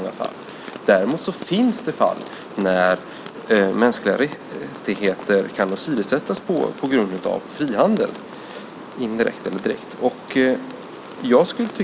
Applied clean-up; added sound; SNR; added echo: none; Rain; 15 dB; none.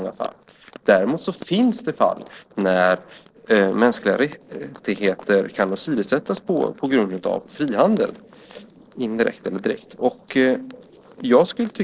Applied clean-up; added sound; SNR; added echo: neural separator model SepFormer DNS4.